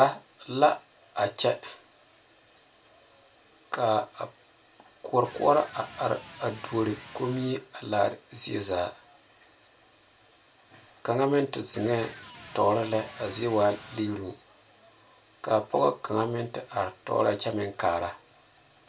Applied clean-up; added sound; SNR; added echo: none; Electric guitar; 19 dB; reverberation time 0.2 s.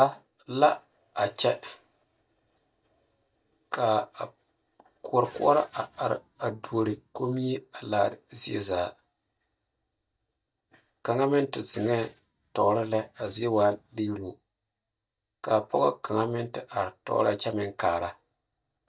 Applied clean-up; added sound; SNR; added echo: neural mask model DeepFilterNet 3.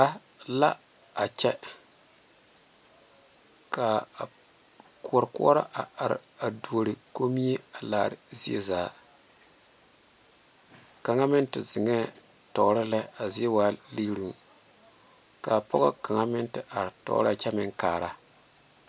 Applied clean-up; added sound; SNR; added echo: none; none; none; none.